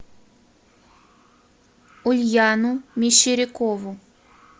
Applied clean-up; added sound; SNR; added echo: none; none; none; none.